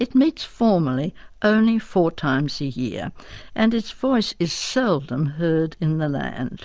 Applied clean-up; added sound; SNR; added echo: none; none; none; none.